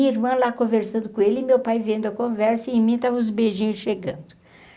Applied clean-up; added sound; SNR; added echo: none; none; none; none.